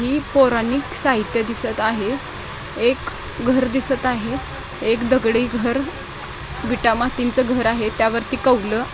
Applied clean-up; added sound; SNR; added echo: none; none; none; none.